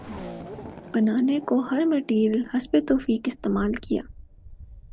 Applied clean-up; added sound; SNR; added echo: none; Race car, auto racing / Accelerating, revving, vroom; 17 dB; none.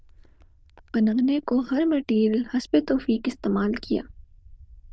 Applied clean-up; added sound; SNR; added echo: neural diffusion model UNIVERSE++.